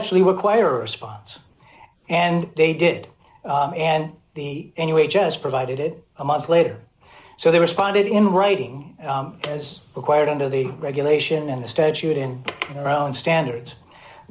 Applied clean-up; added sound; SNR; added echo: none; none; none; none.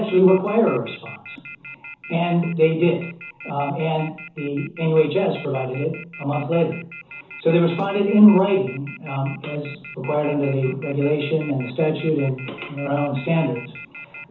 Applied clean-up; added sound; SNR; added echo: none; Telephone; 18 dB; reverberation time 0.9 s.